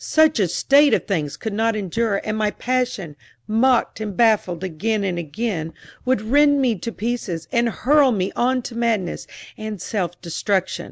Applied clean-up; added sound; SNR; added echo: none; none; none; none.